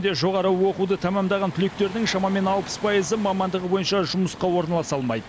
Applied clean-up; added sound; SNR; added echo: none; Waves, surf; 16 dB; none.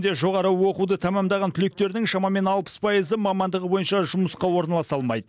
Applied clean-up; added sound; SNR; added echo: none; none; none; none.